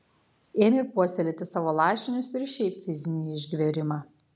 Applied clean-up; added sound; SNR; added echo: none; none; none; none.